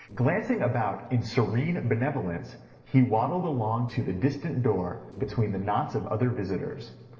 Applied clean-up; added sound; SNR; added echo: neural separator model SepFormer DNS4.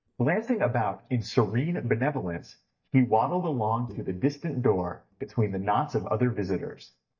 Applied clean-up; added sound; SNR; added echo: neural mask model DeepFilterNet 3.